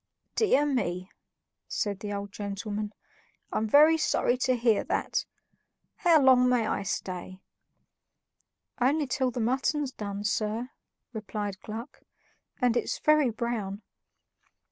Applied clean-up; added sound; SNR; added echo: none; none; none; none.